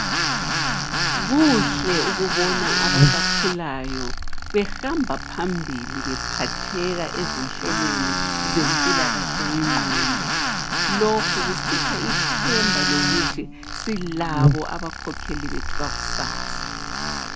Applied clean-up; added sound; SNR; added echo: none; Buzz + Tools; -4 dB; none.